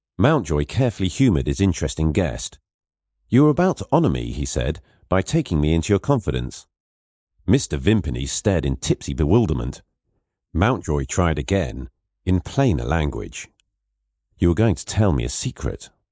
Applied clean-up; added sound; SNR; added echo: neural mask model Resemble Enhance denoiser.